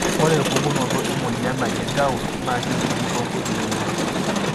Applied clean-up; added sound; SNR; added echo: none; Crowd; -2 dB; none.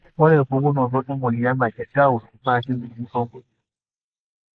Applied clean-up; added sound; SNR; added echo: neural mask model Resemble Enhance denoiser.